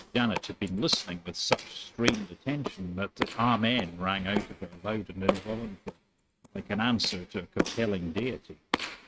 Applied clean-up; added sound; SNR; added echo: neural mask model RNNoise.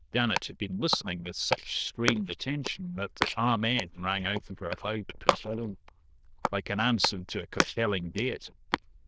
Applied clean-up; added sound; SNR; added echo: neural diffusion model UNIVERSE++.